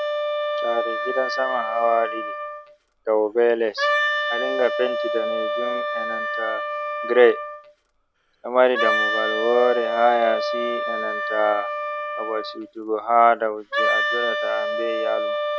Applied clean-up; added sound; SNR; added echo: none; Wind instrument, woodwind instrument; 2 dB; none.